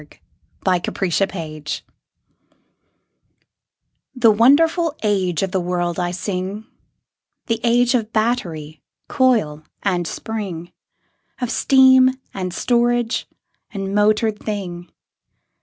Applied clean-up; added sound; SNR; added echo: none; none; none; none.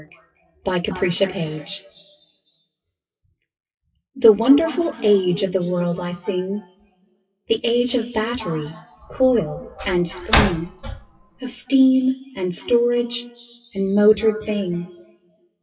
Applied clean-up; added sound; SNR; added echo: classical method WPE with log-MMSE.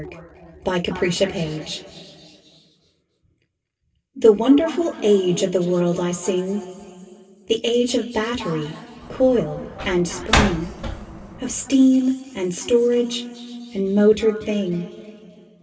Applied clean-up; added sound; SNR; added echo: none; Slam; 5 dB; reverberation time 2.9 s.